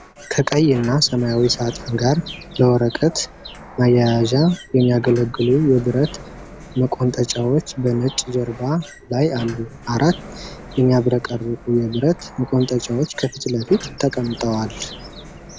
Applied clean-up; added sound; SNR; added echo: none; Sliding door; 18 dB; none.